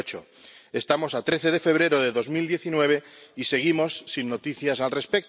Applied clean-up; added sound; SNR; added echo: none; none; none; none.